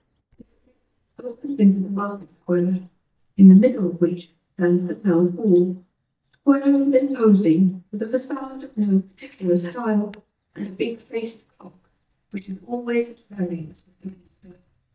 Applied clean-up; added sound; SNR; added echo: neural mask model DeepFilterNet 3.